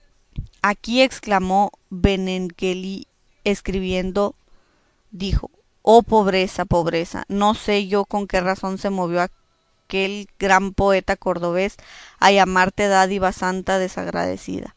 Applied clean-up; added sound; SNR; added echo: none; none; none; none.